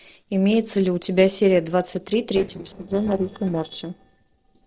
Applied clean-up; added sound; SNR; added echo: neural separator model SepFormer DNS4.